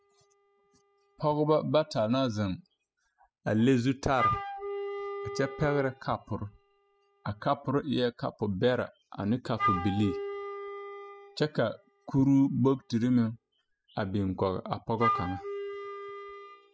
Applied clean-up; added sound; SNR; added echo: classical method spectral subtraction.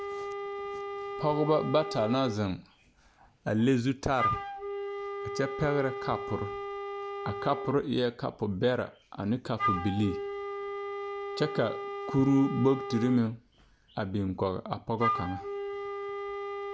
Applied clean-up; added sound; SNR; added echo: none; Wind instrument, woodwind instrument; 6 dB; none.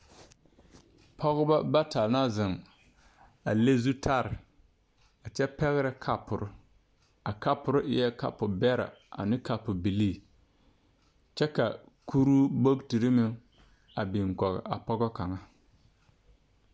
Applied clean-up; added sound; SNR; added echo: none; none; none; none.